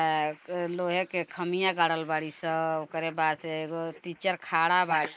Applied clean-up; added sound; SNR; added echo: neural mask model Resemble Enhance denoiser.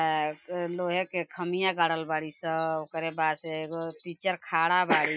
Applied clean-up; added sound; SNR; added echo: classical method Wiener filter.